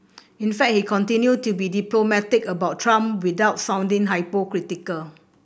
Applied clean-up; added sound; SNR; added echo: none; none; none; none.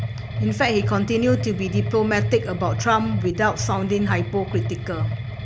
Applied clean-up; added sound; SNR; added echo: none; Mechanisms; 3 dB; none.